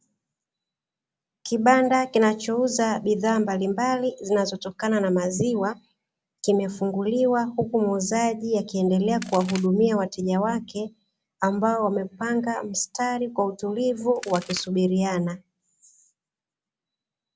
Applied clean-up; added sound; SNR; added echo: none; Crack; 14 dB; none.